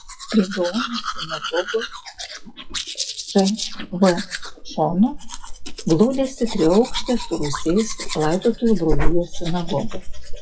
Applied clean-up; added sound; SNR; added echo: classical method WPE with log-MMSE.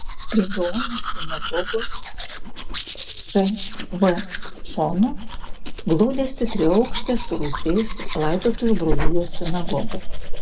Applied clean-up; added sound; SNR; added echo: none; Domestic sounds, home sounds; -2 dB; reverberation time 1.9 s.